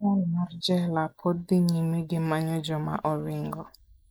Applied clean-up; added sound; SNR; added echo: neural mask model Resemble Enhance denoiser.